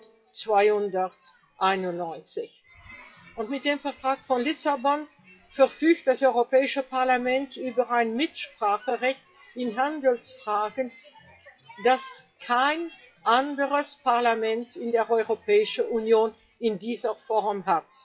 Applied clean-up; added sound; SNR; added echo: classical method WPE with log-MMSE.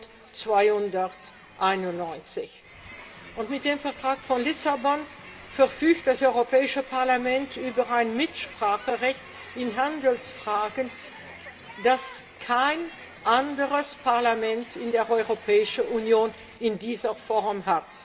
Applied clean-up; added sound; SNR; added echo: none; Crowd; 19 dB; reverberation time 0.3 s.